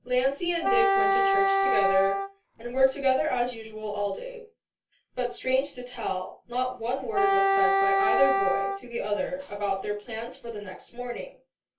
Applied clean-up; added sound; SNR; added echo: none; Wind instrument, woodwind instrument; -4 dB; reverberation time 0.2 s.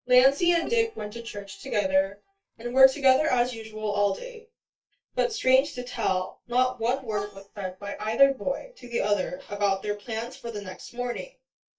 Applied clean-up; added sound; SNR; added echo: neural mask model DeepFilterNet 3.